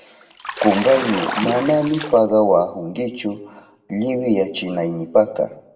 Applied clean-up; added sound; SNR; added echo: none; Bathtub (filling or washing) / Splash, splatter; 7 dB; reverberation time 0.6 s.